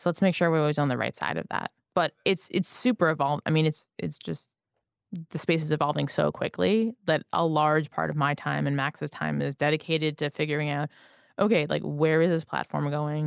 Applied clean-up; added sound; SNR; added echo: none; none; none; none.